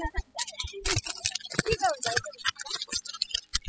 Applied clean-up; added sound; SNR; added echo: classical method spectral subtraction.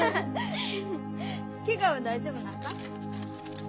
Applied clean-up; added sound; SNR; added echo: none; none; none; none.